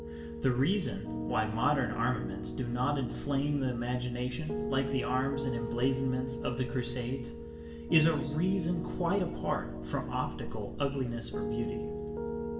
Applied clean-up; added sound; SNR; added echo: none; Piano; 5 dB; reverberation time 0.7 s.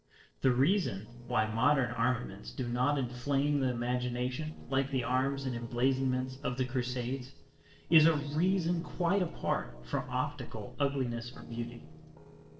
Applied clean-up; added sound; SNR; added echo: neural separator model SepFormer DNS4.